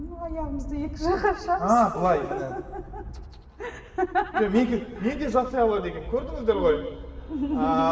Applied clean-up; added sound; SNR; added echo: none; none; none; reverberation time 2.2 s.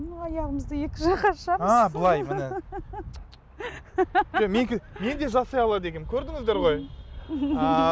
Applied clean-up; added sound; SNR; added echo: none; none; none; none.